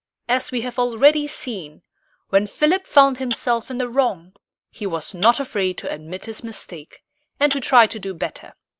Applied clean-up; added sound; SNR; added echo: neural mask model Resemble Enhance denoiser.